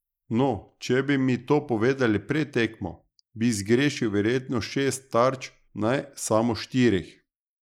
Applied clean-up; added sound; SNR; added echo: neural mask model Resemble Enhance denoiser.